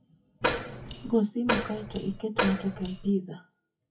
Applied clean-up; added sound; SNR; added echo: classical method WPE with log-MMSE.